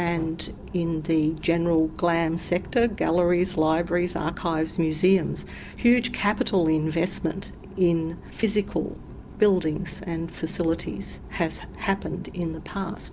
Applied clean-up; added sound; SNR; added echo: none; none; none; none.